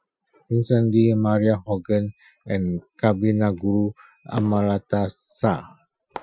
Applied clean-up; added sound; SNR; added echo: classical method Wiener filter.